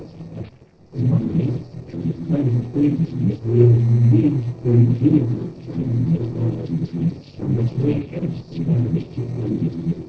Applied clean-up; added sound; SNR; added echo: neural separator model SepFormer DNS4.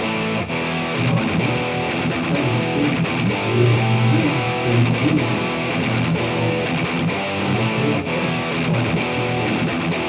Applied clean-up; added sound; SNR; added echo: none; Guitar; -2 dB; reverberation time 1.2 s.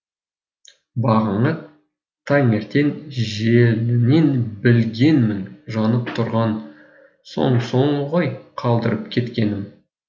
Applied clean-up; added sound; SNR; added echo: none; none; none; none.